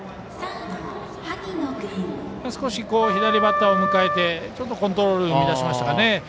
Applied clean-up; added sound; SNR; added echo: none; Wind instrument, woodwind instrument; 1 dB; none.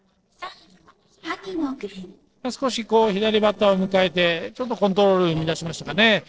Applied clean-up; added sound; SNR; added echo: neural separator model SepFormer DNS4.